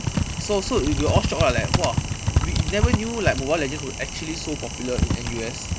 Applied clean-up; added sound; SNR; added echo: none; Typing; -2 dB; none.